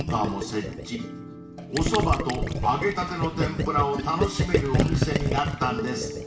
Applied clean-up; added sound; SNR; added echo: none; Gurgling; 1 dB; reverberation time 0.8 s.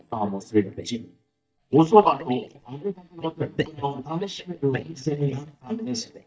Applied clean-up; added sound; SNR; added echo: neural mask model DeepFilterNet 3.